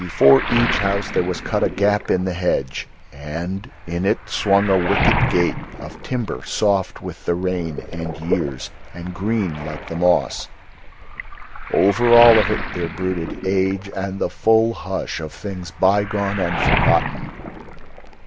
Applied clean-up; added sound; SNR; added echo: none; Waves, surf; 6 dB; none.